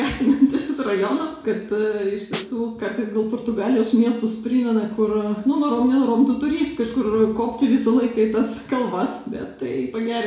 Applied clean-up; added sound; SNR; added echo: none; Snare drum; 10 dB; reverberation time 0.6 s.